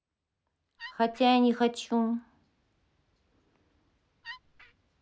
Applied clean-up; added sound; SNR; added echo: none; Wood; 16 dB; none.